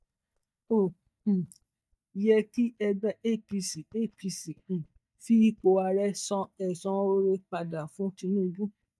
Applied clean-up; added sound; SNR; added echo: neural mask model DeepFilterNet 3.